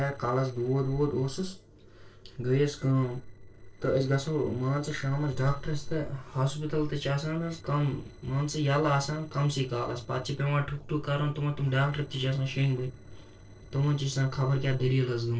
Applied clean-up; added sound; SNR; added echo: neural separator model SepFormer DNS4.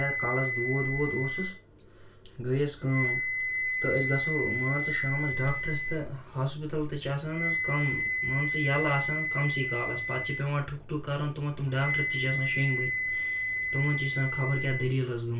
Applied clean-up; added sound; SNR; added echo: none; Wind instrument, woodwind instrument; 2 dB; reverberation time 0.3 s.